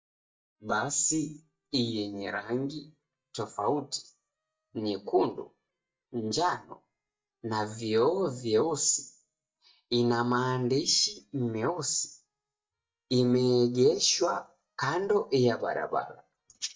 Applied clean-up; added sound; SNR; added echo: neural mask model DeepFilterNet 3.